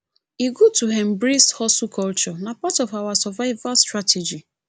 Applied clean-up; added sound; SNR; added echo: none; none; none; none.